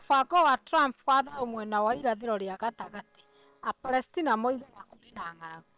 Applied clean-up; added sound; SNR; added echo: neural separator model SepFormer WHAM!.